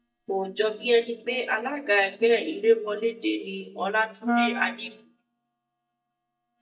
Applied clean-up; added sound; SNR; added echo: neural mask model DeepFilterNet 3.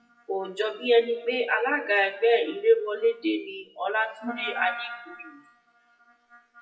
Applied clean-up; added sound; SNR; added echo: classical method WPE with log-MMSE.